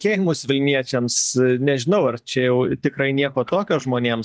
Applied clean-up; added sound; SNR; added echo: neural mask model DeepFilterNet 3.